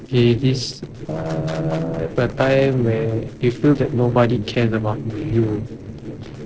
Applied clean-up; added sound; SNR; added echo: neural separator model SepFormer DNS4.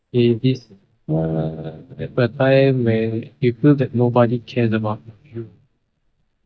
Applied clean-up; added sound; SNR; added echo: neural mask model DeepFilterNet 3.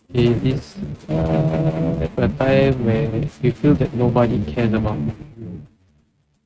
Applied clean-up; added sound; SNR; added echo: neural mask model RNNoise.